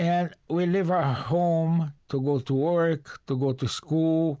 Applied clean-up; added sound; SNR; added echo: none; none; none; none.